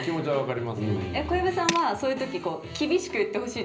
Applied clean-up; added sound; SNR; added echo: none; Tools; 9 dB; reverberation time 0.5 s.